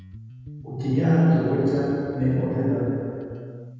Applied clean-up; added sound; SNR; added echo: none; Bass guitar; 17 dB; reverberation time 2.1 s.